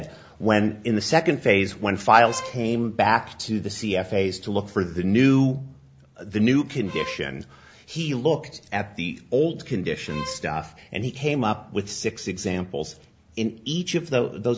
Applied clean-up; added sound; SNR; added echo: none; Bowed string instrument; 15 dB; none.